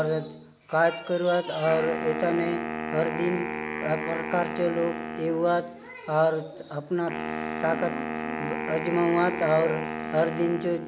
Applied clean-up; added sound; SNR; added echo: none; Wind instrument, woodwind instrument; 7 dB; none.